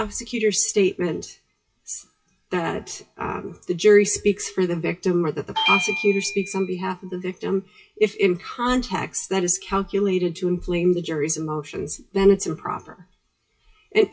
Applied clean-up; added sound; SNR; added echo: classical method WPE with log-MMSE.